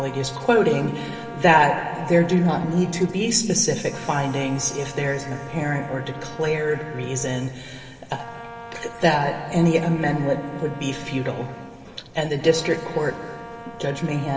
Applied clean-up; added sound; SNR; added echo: none; Brass instrument; 16 dB; reverberation time 2.7 s.